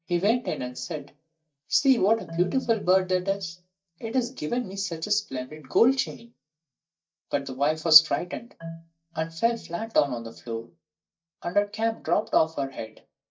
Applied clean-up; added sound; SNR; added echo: neural mask model DeepFilterNet 3.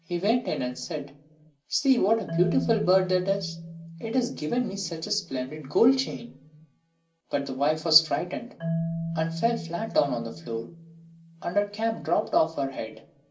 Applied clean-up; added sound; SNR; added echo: none; Marimba, xylophone; 10 dB; reverberation time 0.3 s.